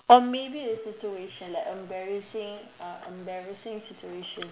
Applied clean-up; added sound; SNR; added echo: none; none; none; none.